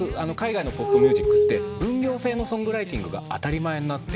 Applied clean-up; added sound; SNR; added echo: none; Glass; -5 dB; none.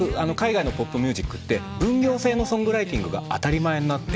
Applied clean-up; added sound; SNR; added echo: none; none; none; none.